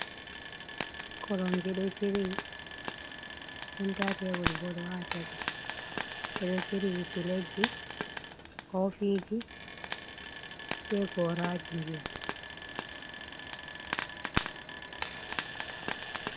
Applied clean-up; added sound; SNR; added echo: none; Frying (food); -2 dB; none.